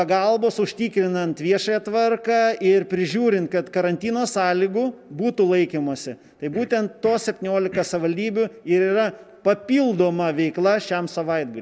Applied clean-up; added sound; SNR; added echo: none; none; none; none.